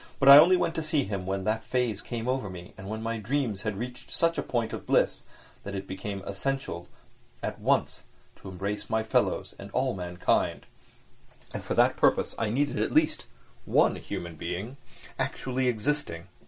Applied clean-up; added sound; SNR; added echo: none; none; none; none.